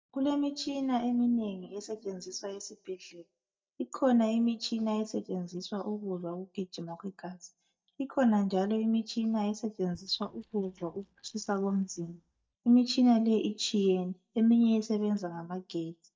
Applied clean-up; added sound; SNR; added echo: neural mask model DeepFilterNet 3.